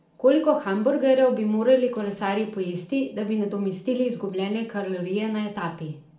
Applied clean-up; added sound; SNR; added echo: none; none; none; reverberation time 0.4 s.